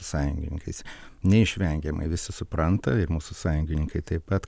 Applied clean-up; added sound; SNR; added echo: none; none; none; none.